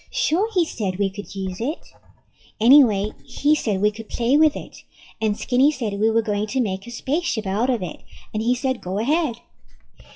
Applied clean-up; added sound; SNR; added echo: classical method WPE with log-MMSE.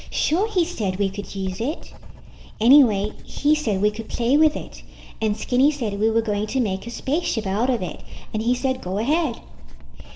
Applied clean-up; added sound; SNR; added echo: none; Writing; 10 dB; reverberation time 1.5 s.